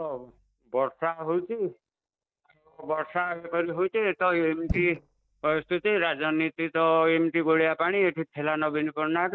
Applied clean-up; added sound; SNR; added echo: neural mask model DeepFilterNet 3.